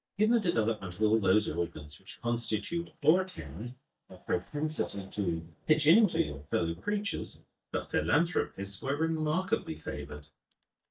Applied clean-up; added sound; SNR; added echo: neural mask model DeepFilterNet 3.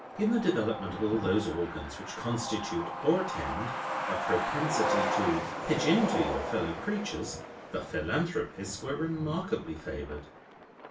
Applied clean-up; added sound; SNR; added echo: none; Truck; 4 dB; reverberation time 0.3 s.